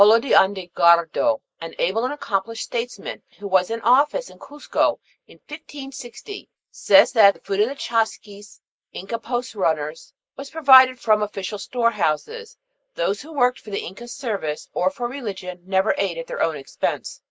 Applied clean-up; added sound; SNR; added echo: neural mask model Resemble Enhance denoiser.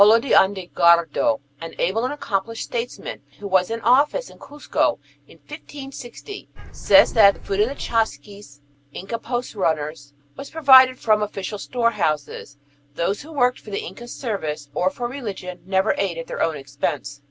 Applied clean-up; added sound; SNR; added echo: none; Bird; 11 dB; none.